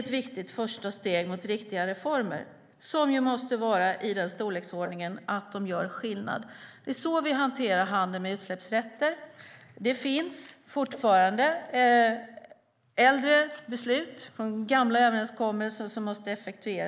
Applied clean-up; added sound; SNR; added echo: neural mask model Resemble Enhance denoiser.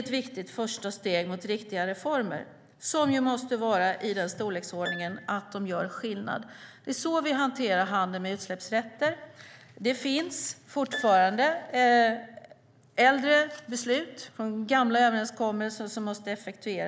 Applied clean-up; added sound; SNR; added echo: none; Harp; 17 dB; none.